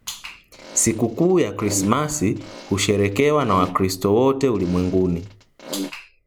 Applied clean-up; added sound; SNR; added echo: none; Fart; 15 dB; none.